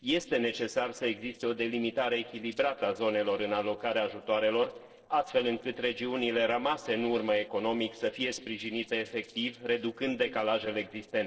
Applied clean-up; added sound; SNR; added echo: neural separator model SepFormer DNS4.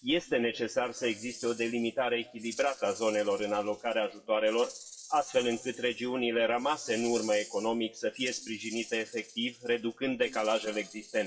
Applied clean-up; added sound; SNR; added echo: classical method WPE with log-MMSE.